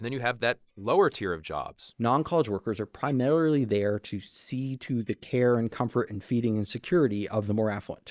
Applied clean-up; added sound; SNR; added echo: neural mask model DeepFilterNet 3.